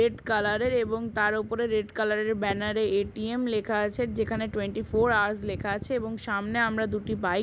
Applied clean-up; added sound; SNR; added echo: none; none; none; none.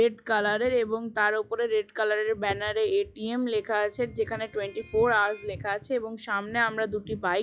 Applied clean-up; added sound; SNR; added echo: classical method log-MMSE.